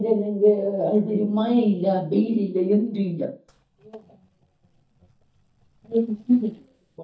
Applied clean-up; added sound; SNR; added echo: neural mask model DeepFilterNet 3.